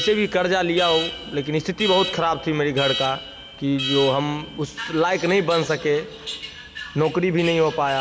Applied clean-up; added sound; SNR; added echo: none; Alarm; 9 dB; none.